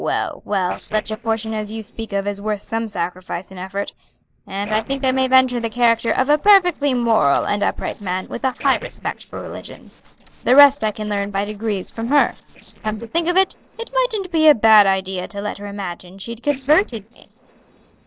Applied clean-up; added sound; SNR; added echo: neural separator model SepFormer DNS4.